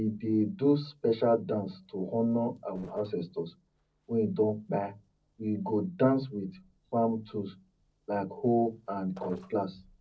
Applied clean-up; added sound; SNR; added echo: neural separator model SepFormer DNS4.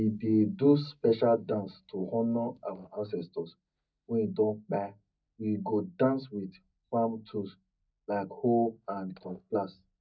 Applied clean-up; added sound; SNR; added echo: neural mask model DeepFilterNet 3.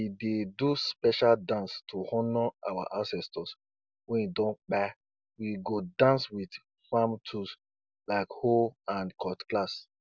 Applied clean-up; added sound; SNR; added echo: none; none; none; none.